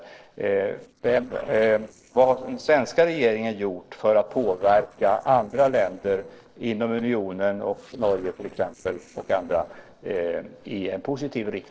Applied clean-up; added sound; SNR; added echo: neural separator model SepFormer DNS4.